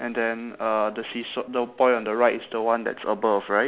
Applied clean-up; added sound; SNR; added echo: none; none; none; none.